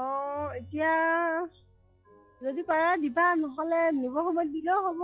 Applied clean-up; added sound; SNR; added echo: classical method log-MMSE.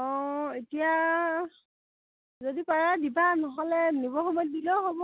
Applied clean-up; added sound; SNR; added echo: none; none; none; none.